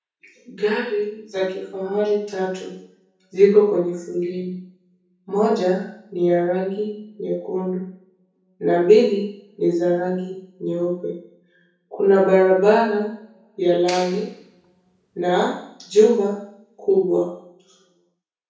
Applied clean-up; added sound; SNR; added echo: none; Clapping; 17 dB; reverberation time 0.6 s.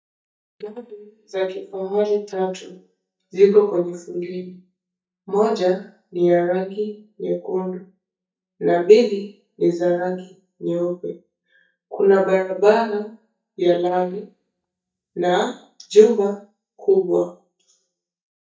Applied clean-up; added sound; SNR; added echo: neural mask model DeepFilterNet 3.